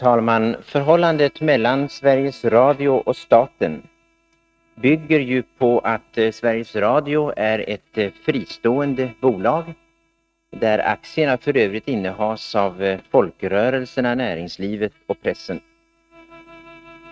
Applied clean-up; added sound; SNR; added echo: neural mask model RNNoise.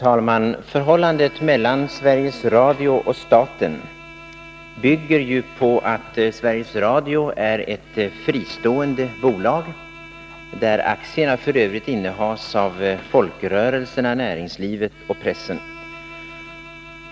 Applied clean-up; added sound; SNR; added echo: none; Bowed string instrument; 20 dB; none.